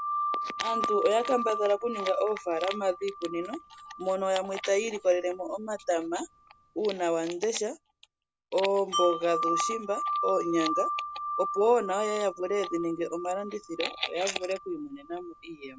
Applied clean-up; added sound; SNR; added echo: none; Wind chime; 6 dB; none.